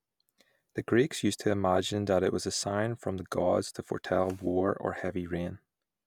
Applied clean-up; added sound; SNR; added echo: none; none; none; none.